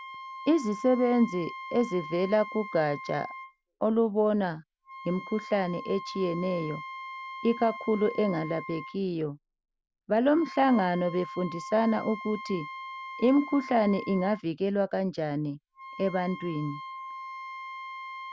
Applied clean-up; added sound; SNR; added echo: none; Wind instrument, woodwind instrument; 13 dB; none.